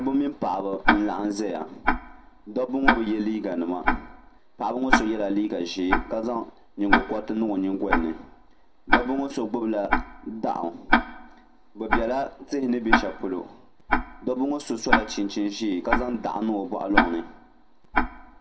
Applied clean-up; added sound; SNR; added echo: none; Tick-tock; -1 dB; reverberation time 0.2 s.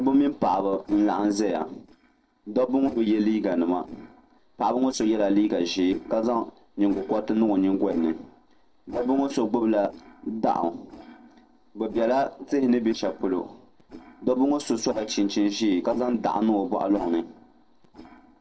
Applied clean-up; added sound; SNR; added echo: neural separator model SepFormer DNS4.